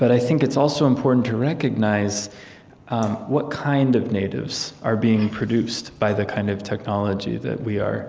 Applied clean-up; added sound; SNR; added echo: neural mask model Resemble Enhance denoiser.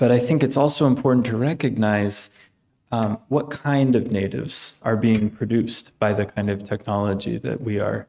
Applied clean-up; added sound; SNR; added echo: neural mask model RNNoise.